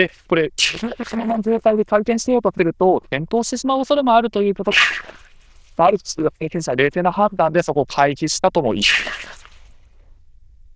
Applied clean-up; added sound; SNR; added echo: neural diffusion model UNIVERSE++.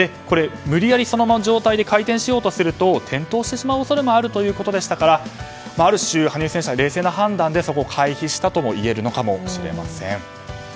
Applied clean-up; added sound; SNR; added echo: none; none; none; none.